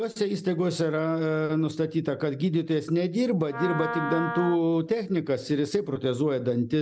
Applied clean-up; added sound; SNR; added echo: none; Wind instrument, woodwind instrument; 8 dB; none.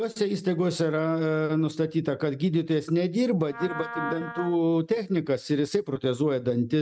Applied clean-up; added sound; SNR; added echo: neural mask model RNNoise.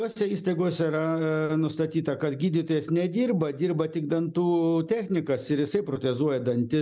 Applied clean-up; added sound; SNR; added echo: none; none; none; none.